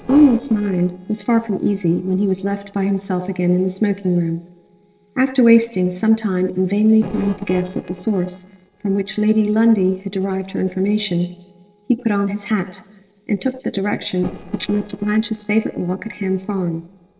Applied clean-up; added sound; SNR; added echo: neural separator model SepFormer DNS4.